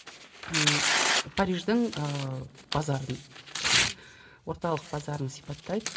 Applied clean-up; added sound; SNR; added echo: none; Tearing; -1 dB; reverberation time 0.3 s.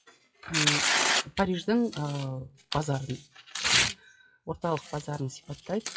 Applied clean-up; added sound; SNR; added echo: classical method WPE with log-MMSE.